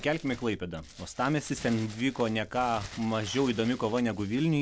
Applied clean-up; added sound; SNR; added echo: none; Crumpling, crinkling; 18 dB; none.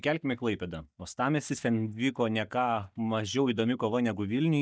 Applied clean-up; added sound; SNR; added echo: neural mask model DeepFilterNet 3.